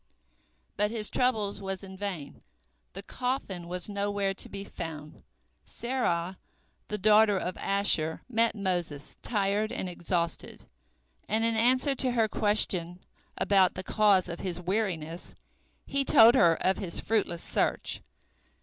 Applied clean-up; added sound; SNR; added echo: none; none; none; none.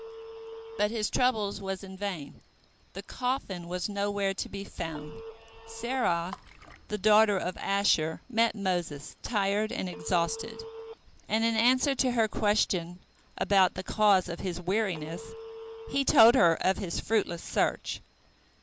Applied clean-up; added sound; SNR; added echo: none; Water / Splash, splatter + Telephone; 19 dB; none.